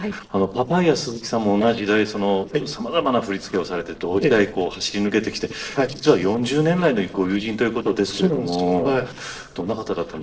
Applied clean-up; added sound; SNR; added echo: neural separator model SepFormer DNS4.